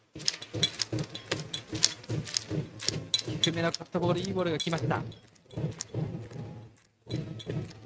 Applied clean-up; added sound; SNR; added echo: neural mask model RNNoise.